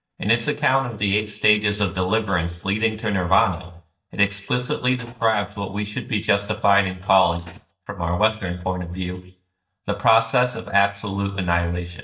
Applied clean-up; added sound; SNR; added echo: neural mask model DeepFilterNet 3.